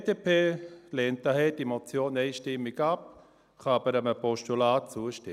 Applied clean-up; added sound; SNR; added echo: none; none; none; none.